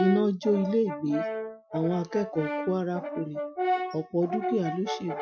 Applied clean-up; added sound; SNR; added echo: classical method Wiener filter.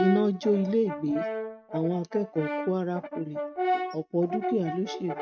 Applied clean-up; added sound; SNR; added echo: neural mask model RNNoise.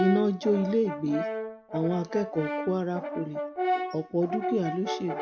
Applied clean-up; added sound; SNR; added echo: none; Brass instrument; 4 dB; none.